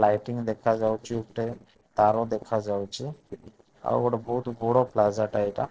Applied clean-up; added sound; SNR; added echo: neural separator model SepFormer DNS4.